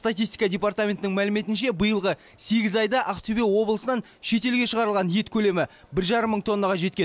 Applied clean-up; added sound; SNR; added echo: none; none; none; none.